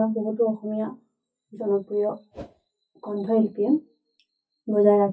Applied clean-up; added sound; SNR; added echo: classical method WPE with log-MMSE.